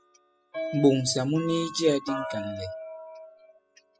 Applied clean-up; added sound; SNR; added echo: classical method spectral subtraction.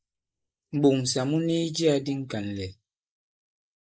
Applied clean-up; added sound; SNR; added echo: neural mask model Resemble Enhance denoiser.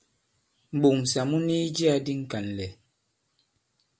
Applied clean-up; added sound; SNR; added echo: none; none; none; none.